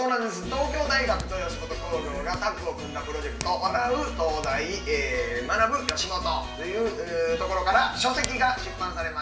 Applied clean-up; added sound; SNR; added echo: none; Hands; 18 dB; reverberation time 0.9 s.